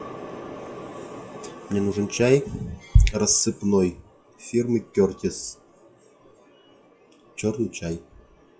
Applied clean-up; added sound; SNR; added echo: classical method WPE with log-MMSE.